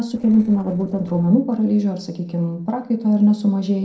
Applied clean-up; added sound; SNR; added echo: neural separator model SepFormer DNS4.